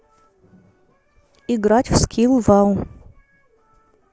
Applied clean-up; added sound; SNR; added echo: none; none; none; none.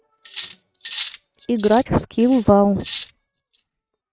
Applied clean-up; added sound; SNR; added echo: neural mask model RNNoise.